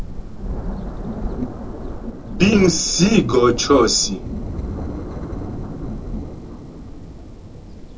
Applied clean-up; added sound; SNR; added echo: neural separator model SepFormer DNS4.